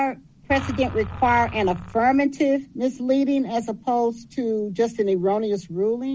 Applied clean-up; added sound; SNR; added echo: none; Engine; 11 dB; none.